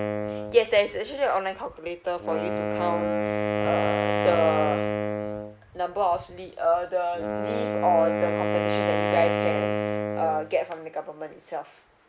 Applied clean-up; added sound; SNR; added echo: none; Wind instrument, woodwind instrument; 1 dB; none.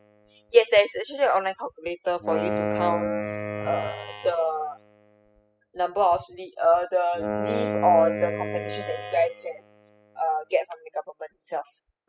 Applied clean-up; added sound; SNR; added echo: classical method spectral subtraction.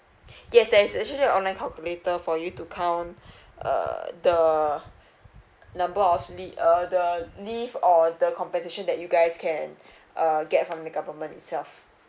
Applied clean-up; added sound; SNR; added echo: none; none; none; none.